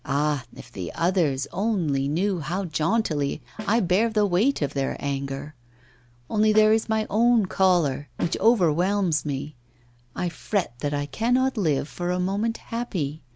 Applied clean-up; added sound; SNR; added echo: none; Snare drum; 18 dB; none.